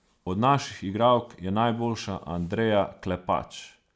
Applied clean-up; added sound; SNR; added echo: none; none; none; none.